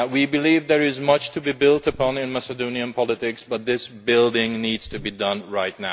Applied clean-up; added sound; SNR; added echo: none; Buzz; 17 dB; none.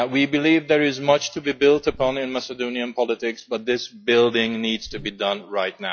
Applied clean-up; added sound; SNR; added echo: classical method log-MMSE.